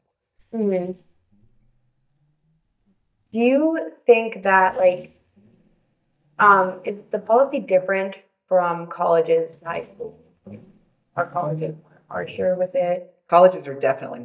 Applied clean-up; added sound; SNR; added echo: neural mask model DeepFilterNet 3.